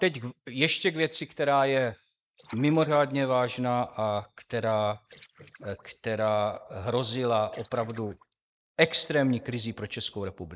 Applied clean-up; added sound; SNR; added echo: neural mask model Resemble Enhance denoiser.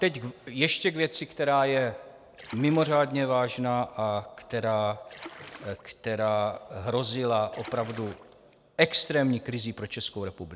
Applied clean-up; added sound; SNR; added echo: none; Splash, splatter; 19 dB; none.